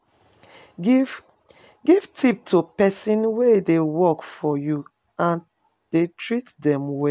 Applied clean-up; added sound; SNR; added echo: none; none; none; none.